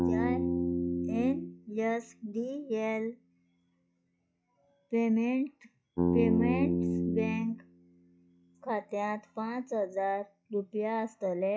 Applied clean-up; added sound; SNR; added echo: classical method log-MMSE.